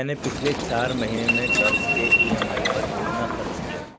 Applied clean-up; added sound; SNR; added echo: none; Subway, metro, underground; -5 dB; none.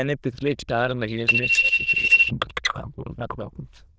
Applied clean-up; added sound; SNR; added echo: neural diffusion model UNIVERSE++.